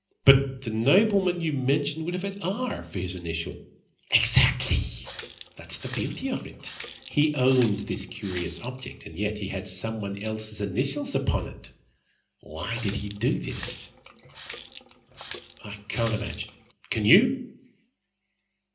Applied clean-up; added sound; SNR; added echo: none; Water tap, faucet; 16 dB; reverberation time 0.5 s.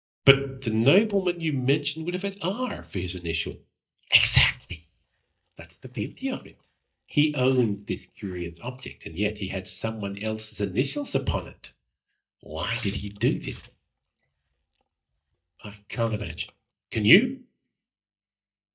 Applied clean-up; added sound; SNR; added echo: neural mask model DeepFilterNet 3.